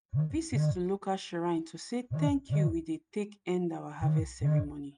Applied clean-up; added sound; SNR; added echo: neural mask model RNNoise.